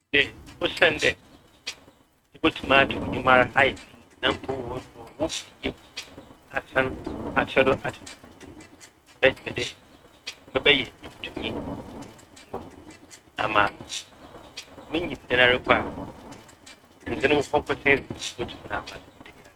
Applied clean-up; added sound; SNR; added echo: neural mask model RNNoise.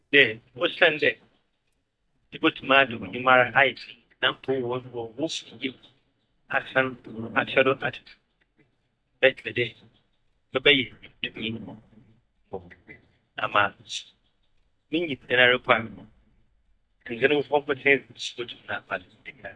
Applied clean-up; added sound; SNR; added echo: neural mask model DeepFilterNet 3.